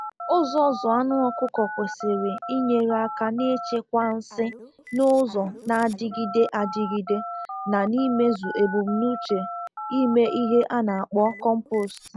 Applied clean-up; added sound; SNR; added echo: none; Telephone; 11 dB; none.